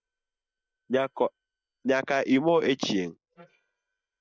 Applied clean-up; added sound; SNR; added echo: neural mask model DeepFilterNet 3.